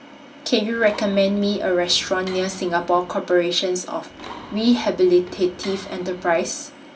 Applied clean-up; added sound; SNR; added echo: none; Mechanisms; 18 dB; reverberation time 0.2 s.